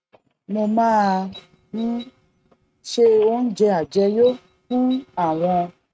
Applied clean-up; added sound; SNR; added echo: neural mask model RNNoise.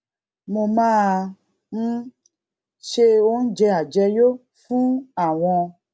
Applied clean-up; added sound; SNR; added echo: none; none; none; none.